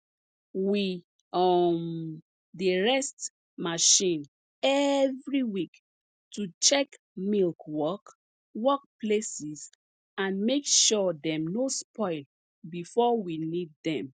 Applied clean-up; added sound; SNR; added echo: none; none; none; none.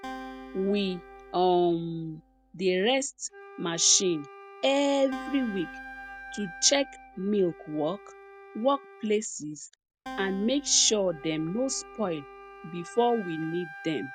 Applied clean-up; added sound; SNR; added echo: none; Wind instrument, woodwind instrument + Acoustic guitar; 16 dB; none.